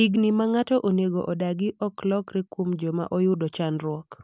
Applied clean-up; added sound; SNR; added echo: none; none; none; none.